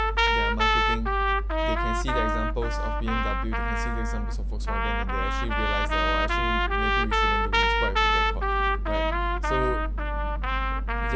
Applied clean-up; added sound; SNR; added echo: none; Trumpet; 0 dB; none.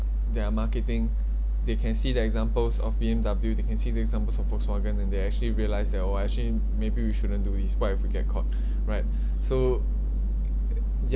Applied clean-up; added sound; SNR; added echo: none; none; none; none.